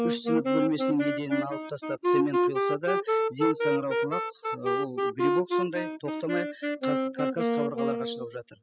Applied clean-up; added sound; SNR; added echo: classical method spectral subtraction.